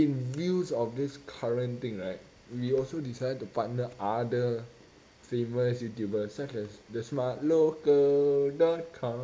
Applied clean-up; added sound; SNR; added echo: none; none; none; none.